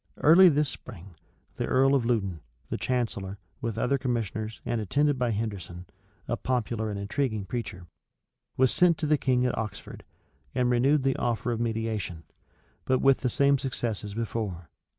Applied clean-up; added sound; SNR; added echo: none; none; none; none.